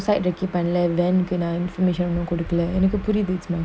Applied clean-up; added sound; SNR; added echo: none; none; none; none.